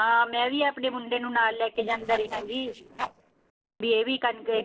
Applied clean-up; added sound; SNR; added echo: neural separator model SepFormer DNS4.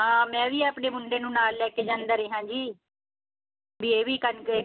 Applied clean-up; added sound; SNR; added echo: none; none; none; none.